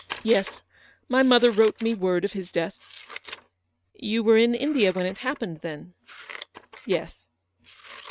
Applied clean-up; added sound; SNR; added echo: neural mask model RNNoise.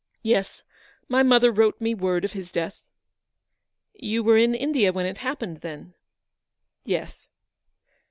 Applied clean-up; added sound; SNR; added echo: none; none; none; none.